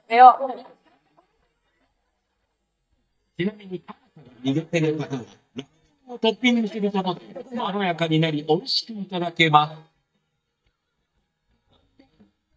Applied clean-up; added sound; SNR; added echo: neural mask model DeepFilterNet 3.